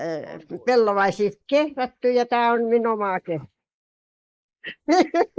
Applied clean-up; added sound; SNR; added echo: neural mask model Resemble Enhance denoiser.